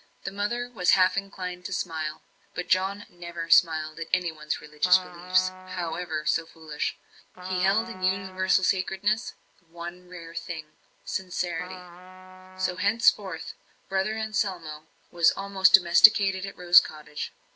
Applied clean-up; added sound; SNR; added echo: none; Trumpet; 15 dB; none.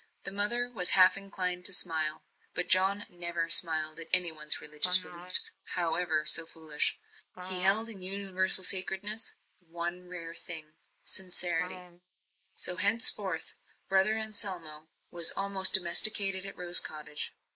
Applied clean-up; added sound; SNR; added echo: neural mask model Resemble Enhance denoiser.